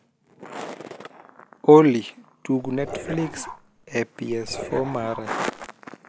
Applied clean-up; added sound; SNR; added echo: none; Dog; 13 dB; none.